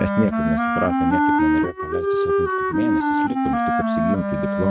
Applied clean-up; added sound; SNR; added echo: neural mask model RNNoise.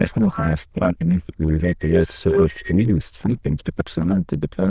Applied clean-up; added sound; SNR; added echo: neural diffusion model UNIVERSE++.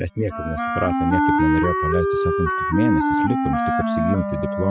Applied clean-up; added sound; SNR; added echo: classical method spectral subtraction.